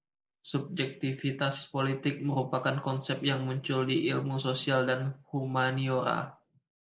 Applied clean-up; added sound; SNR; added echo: neural mask model Resemble Enhance denoiser.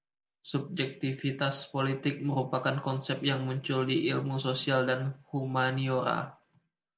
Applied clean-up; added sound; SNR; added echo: none; none; none; none.